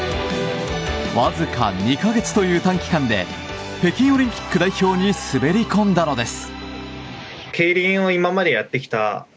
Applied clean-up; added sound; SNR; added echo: none; none; none; none.